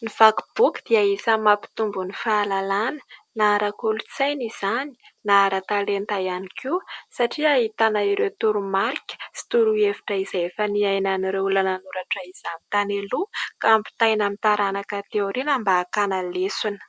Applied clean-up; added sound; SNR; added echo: none; none; none; none.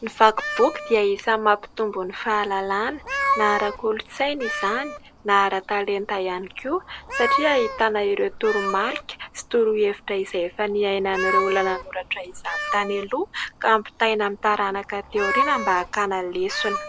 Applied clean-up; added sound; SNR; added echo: none; Meow; 7 dB; none.